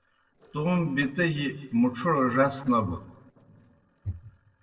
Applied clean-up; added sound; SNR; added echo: neural separator model SepFormer DNS4.